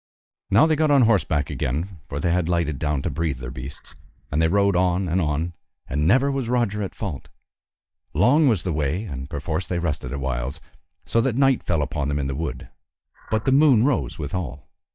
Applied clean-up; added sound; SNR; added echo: neural mask model DeepFilterNet 3.